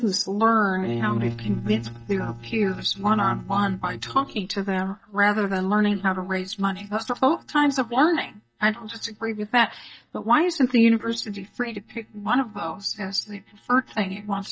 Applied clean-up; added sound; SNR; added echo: neural mask model DeepFilterNet 3.